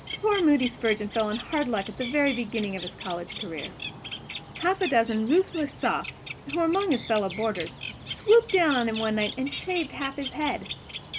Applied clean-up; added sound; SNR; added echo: none; Bird; 11 dB; none.